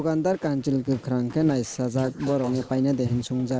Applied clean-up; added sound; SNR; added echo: neural mask model Resemble Enhance denoiser.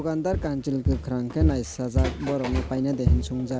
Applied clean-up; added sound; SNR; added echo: none; Walk, footsteps; 0 dB; none.